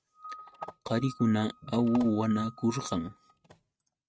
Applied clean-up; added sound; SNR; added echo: neural mask model RNNoise.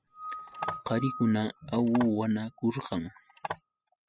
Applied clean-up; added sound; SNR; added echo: classical method spectral subtraction.